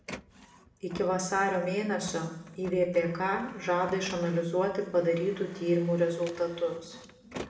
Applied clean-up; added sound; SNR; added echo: none; Printer; 18 dB; reverberation time 0.8 s.